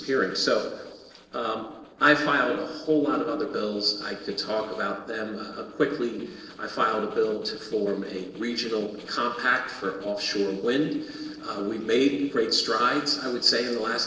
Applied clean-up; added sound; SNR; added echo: neural separator model SepFormer DNS4.